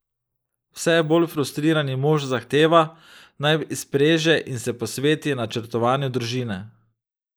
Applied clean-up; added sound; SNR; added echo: neural mask model Resemble Enhance denoiser.